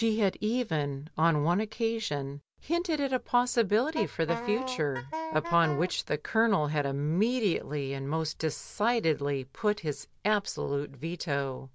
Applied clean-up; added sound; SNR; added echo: none; Wind instrument, woodwind instrument; 8 dB; none.